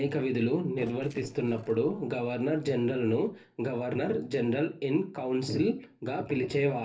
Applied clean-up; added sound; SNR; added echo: neural separator model SepFormer DNS4.